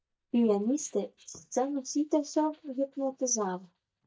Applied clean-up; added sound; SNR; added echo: neural mask model DeepFilterNet 3.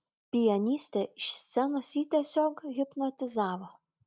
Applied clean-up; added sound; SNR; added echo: none; none; none; none.